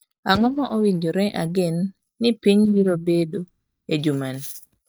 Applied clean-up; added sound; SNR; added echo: neural mask model DeepFilterNet 3.